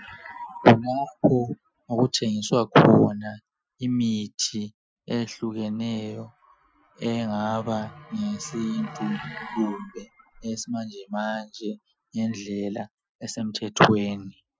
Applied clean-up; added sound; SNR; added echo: classical method Wiener filter.